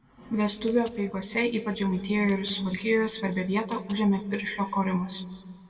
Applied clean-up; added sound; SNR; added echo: none; Coin (dropping); 19 dB; reverberation time 1.2 s.